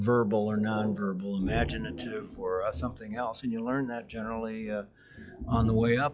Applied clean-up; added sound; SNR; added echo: classical method log-MMSE.